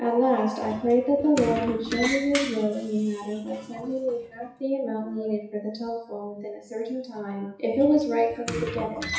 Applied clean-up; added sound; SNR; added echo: classical method WPE with log-MMSE.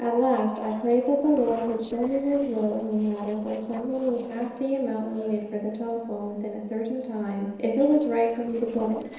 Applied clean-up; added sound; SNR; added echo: neural separator model SepFormer DNS4.